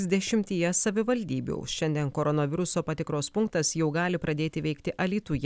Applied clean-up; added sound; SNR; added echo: none; none; none; none.